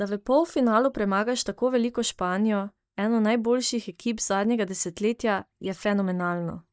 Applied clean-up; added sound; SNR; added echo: neural mask model DeepFilterNet 3.